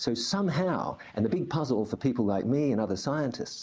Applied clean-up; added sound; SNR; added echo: none; none; none; none.